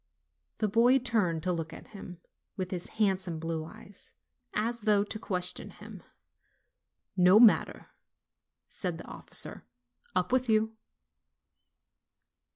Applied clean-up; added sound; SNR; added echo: none; none; none; none.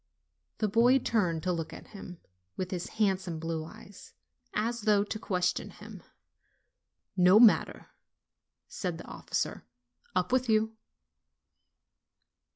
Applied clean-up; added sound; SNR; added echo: none; Tabla; 18 dB; none.